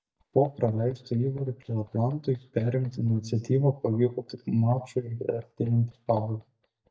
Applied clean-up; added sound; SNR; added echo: neural mask model DeepFilterNet 3.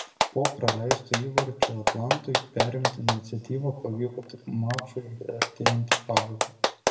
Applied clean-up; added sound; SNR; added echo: none; Clapping; -2 dB; reverberation time 0.9 s.